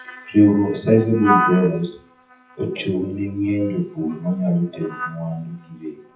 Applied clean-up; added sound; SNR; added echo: classical method WPE with log-MMSE.